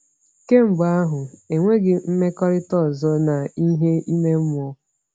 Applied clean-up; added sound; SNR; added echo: none; none; none; none.